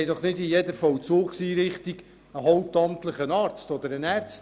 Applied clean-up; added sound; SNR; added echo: none; none; none; none.